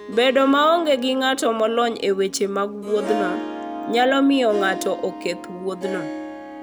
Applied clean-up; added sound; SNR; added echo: none; Harp; 10 dB; none.